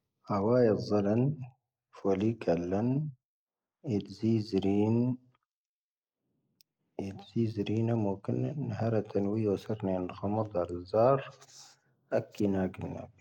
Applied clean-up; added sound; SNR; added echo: neural mask model Resemble Enhance denoiser.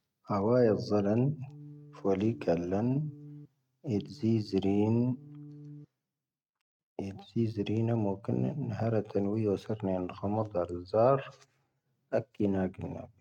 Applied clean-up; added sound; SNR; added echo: neural mask model RNNoise.